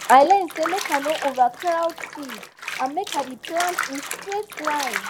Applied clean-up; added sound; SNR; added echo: none; Bathtub (filling or washing); 9 dB; none.